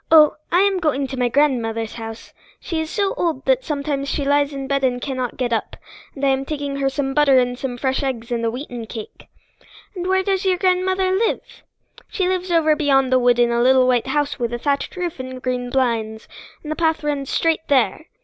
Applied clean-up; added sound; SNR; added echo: none; none; none; none.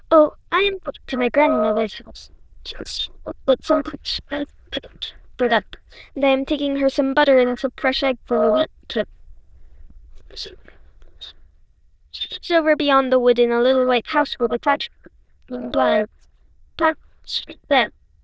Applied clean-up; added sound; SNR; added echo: neural diffusion model UNIVERSE++.